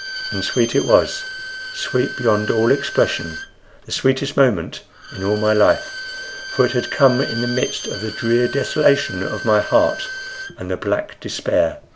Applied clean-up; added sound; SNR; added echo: none; Bowed string instrument; 11 dB; none.